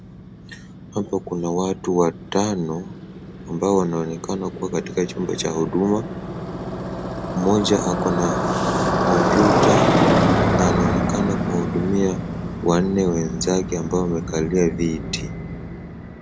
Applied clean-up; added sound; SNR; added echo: none; Motorcycle; 0 dB; none.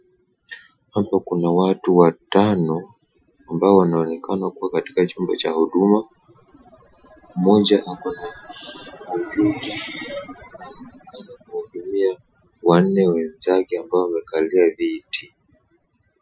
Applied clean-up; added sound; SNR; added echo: classical method Wiener filter.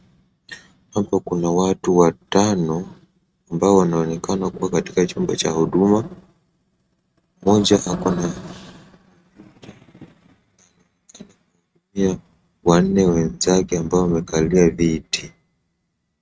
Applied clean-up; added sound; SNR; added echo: neural mask model RNNoise.